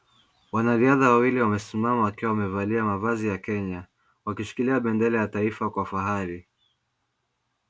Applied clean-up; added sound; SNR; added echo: none; none; none; none.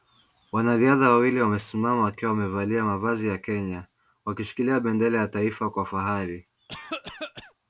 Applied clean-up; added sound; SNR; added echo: none; Cough; 12 dB; none.